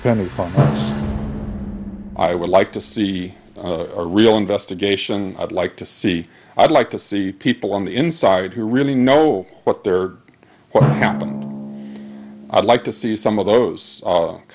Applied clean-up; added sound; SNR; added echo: none; Drum; 9 dB; none.